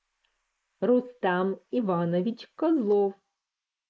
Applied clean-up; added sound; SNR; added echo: neural mask model Resemble Enhance denoiser.